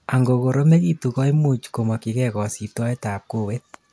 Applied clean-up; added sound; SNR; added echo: none; none; none; none.